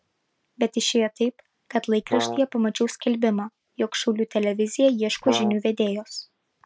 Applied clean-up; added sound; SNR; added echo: none; Brass instrument; 4 dB; none.